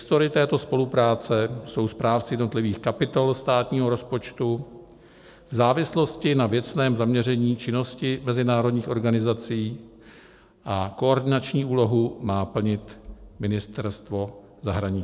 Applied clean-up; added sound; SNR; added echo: none; none; none; none.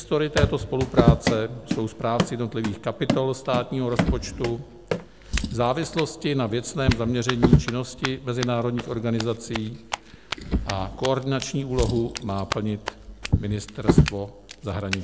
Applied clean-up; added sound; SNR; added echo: none; Drawer open or close + Run; 0 dB; none.